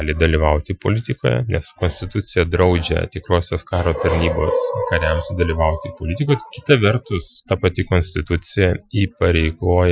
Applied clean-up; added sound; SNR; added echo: classical method Wiener filter.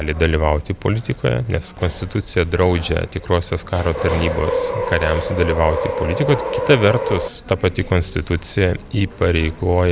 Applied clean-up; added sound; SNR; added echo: none; Subway, metro, underground; 4 dB; none.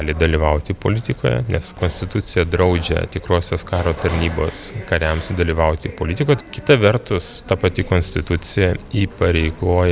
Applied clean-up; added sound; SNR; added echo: none; none; none; none.